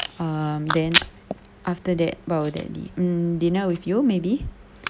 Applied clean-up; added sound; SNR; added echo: none; Packing tape, duct tape / Tearing; 8 dB; none.